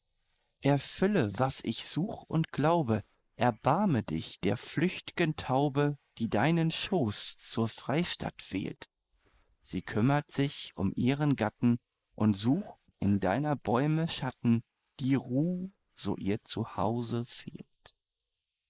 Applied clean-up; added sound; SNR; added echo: neural mask model Resemble Enhance denoiser.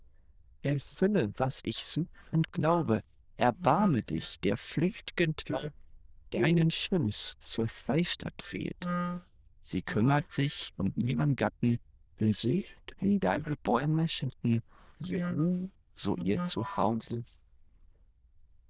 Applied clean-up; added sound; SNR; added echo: neural diffusion model UNIVERSE++.